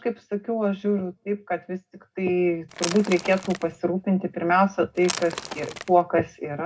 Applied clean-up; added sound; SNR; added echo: none; Crackle / Crushing / Wood; 10 dB; reverberation time 0.2 s.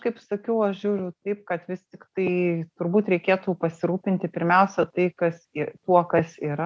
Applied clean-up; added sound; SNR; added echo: none; none; none; none.